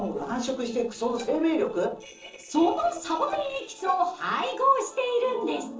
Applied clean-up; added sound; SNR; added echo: neural separator model SepFormer DNS4.